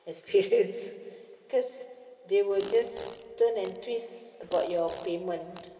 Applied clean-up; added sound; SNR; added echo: none; Fart; 17 dB; reverberation time 2.7 s.